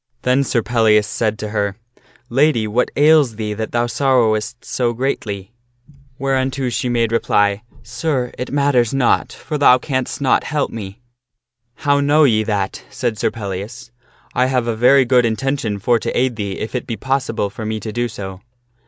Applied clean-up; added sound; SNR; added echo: none; none; none; none.